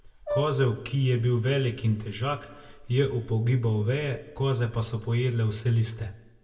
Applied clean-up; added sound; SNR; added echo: none; Brass instrument; 10 dB; reverberation time 0.1 s.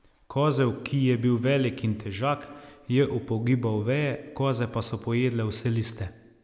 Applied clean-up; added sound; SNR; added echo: none; none; none; none.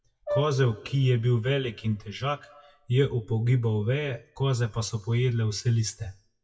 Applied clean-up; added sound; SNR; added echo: classical method WPE with log-MMSE.